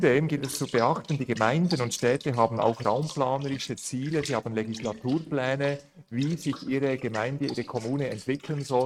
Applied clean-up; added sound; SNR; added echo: neural mask model RNNoise.